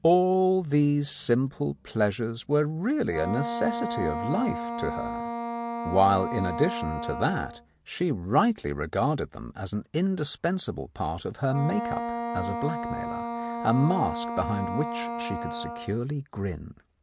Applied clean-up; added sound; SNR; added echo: none; Wind instrument, woodwind instrument; 7 dB; none.